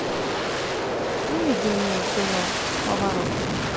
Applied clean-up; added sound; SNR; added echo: none; Aircraft; -4 dB; none.